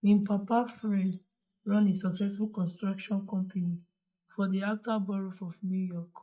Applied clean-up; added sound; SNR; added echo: neural mask model DeepFilterNet 3.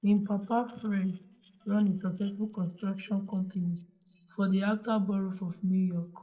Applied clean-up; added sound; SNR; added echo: neural separator model SepFormer DNS4.